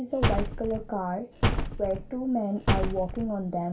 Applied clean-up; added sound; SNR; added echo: none; Slam; -1 dB; reverberation time 0.2 s.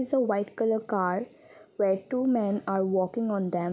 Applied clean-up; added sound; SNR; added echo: none; none; none; none.